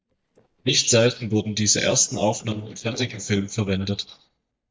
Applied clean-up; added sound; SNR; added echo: neural mask model DeepFilterNet 3.